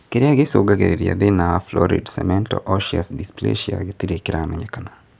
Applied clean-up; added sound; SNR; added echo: none; none; none; none.